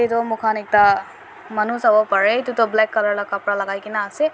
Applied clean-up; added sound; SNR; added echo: none; none; none; none.